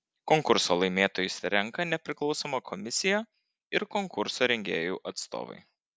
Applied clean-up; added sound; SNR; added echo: none; none; none; none.